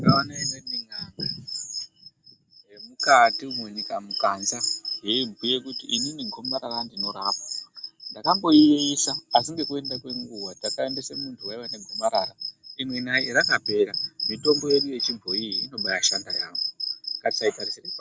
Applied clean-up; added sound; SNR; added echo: none; none; none; none.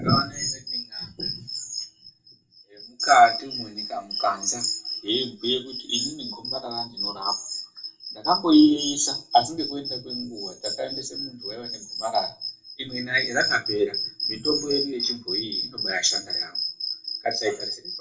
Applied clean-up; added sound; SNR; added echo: none; none; none; reverberation time 0.2 s.